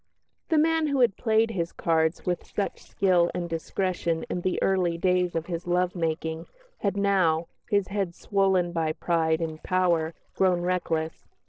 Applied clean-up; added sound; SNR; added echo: neural separator model SepFormer DNS4.